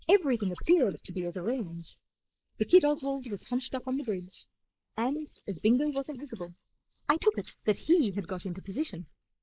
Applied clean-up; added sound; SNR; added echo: neural mask model Resemble Enhance denoiser.